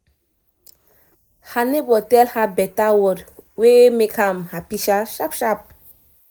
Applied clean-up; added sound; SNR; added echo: neural mask model Resemble Enhance denoiser.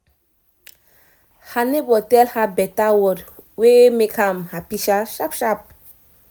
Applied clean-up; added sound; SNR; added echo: none; none; none; none.